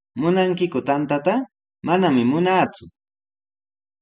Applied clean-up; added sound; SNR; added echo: none; none; none; none.